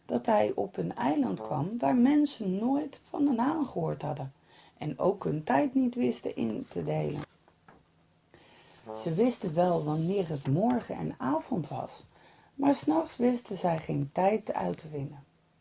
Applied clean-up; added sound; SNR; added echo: none; Brass instrument; 15 dB; none.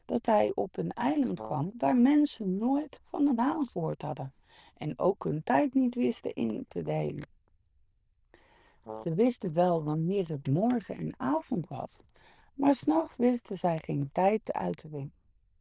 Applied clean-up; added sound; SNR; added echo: neural diffusion model UNIVERSE++.